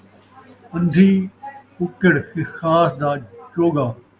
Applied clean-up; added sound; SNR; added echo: none; none; none; none.